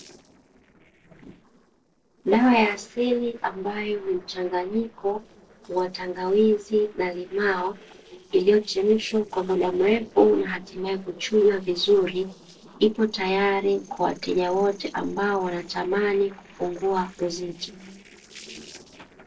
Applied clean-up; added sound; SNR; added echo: neural separator model SepFormer DNS4.